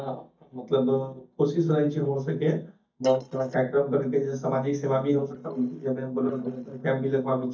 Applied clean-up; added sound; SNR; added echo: neural mask model DeepFilterNet 3.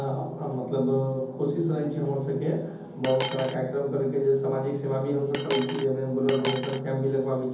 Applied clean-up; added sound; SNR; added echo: none; Coin (dropping); 5 dB; reverberation time 0.5 s.